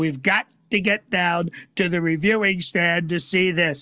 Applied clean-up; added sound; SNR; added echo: none; none; none; none.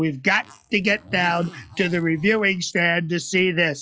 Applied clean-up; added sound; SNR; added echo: classical method log-MMSE.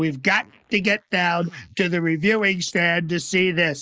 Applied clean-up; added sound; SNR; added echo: neural mask model Resemble Enhance denoiser.